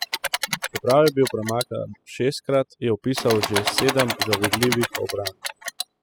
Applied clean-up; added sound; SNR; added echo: classical method spectral subtraction.